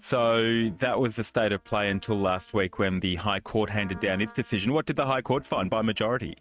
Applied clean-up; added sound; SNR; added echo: neural mask model RNNoise.